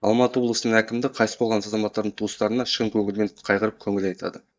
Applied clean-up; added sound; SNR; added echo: neural mask model DeepFilterNet 3.